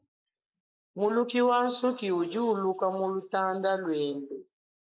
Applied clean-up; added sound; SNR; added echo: neural mask model Resemble Enhance denoiser.